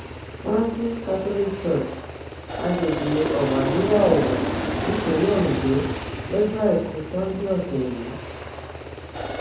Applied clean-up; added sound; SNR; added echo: none; Aircraft; 5 dB; reverberation time 0.7 s.